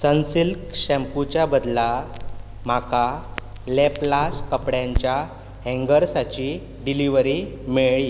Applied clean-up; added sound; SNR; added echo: none; Crackle; 11 dB; none.